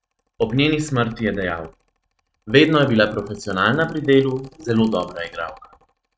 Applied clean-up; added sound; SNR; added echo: neural mask model RNNoise.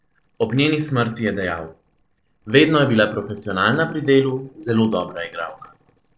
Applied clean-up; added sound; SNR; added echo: neural separator model SepFormer DNS4.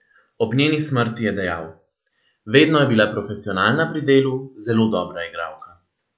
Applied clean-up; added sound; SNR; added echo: none; none; none; none.